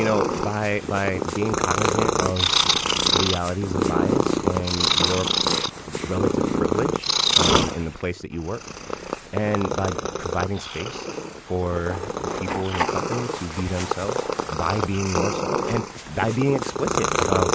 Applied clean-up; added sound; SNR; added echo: none; Purr; -3 dB; none.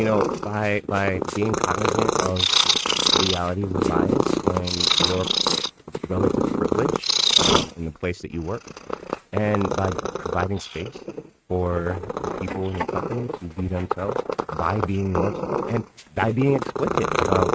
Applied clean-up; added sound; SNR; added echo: neural mask model RNNoise.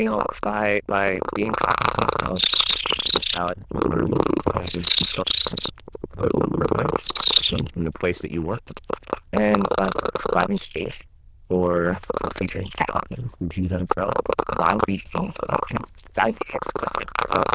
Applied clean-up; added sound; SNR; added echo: neural diffusion model UNIVERSE++.